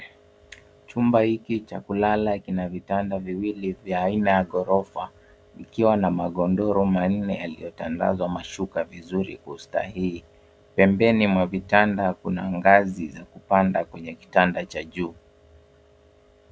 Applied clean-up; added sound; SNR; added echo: none; none; none; none.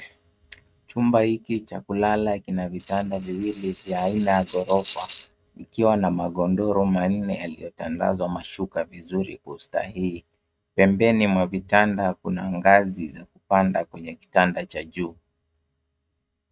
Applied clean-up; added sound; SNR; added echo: neural mask model RNNoise.